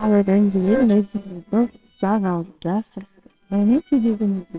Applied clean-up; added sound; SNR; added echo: neural separator model SepFormer WHAMR!.